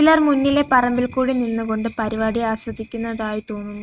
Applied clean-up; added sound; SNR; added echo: neural mask model RNNoise.